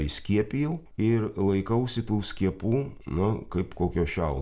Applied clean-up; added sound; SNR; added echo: none; none; none; none.